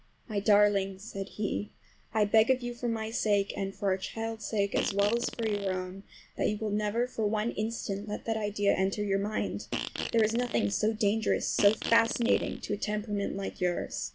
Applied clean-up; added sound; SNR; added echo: none; Fart; 9 dB; none.